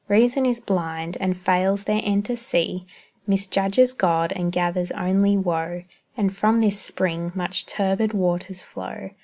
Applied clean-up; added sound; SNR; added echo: none; none; none; none.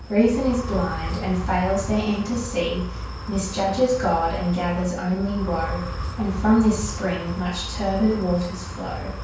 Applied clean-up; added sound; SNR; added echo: none; Wind; 7 dB; reverberation time 0.5 s.